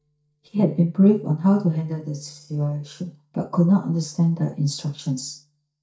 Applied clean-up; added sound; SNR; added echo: neural mask model DeepFilterNet 3.